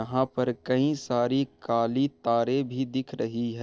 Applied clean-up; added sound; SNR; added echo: neural separator model SepFormer DNS4.